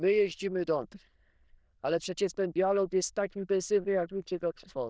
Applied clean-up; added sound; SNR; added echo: neural diffusion model UNIVERSE++.